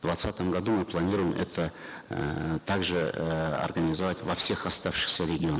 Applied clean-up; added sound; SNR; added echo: none; none; none; none.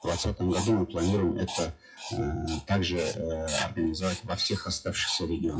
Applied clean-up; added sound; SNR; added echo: classical method WPE with log-MMSE.